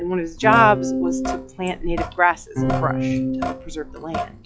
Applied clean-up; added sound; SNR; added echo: classical method log-MMSE.